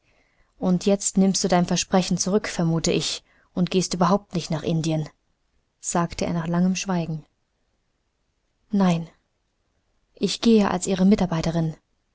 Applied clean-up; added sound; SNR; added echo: none; none; none; none.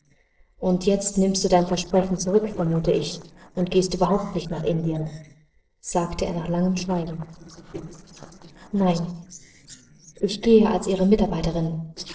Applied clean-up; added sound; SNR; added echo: neural separator model SepFormer DNS4.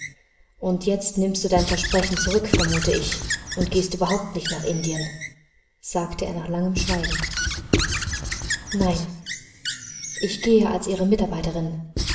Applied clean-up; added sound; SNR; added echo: none; Squeak / Writing; 4 dB; reverberation time 0.8 s.